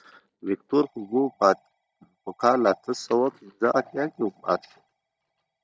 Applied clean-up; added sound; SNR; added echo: neural mask model DeepFilterNet 3.